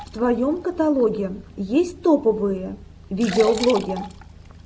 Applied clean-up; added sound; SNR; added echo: none; Liquid; 15 dB; none.